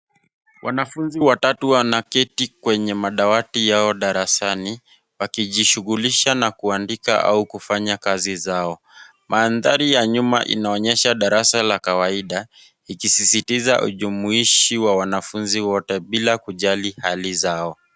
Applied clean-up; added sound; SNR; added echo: none; none; none; none.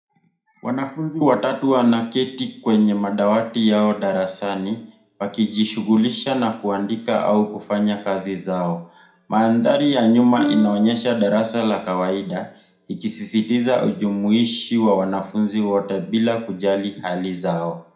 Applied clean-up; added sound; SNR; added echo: none; Plucked string instrument; 8 dB; reverberation time 0.4 s.